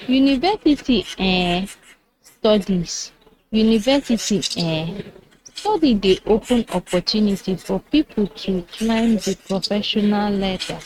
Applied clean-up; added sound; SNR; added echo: neural mask model RNNoise.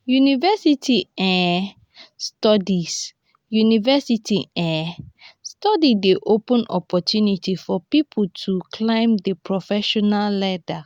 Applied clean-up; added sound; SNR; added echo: none; none; none; none.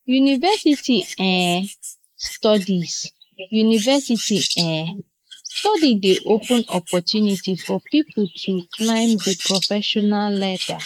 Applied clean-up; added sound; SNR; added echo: neural mask model Resemble Enhance denoiser.